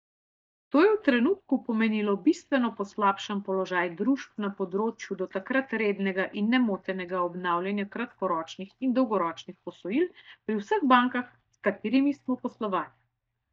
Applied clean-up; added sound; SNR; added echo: neural mask model DeepFilterNet 3.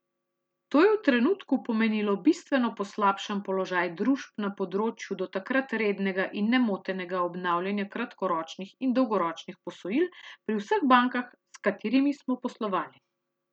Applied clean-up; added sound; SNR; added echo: none; none; none; none.